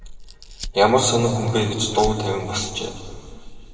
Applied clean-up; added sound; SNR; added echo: none; Fire; 14 dB; reverberation time 2.5 s.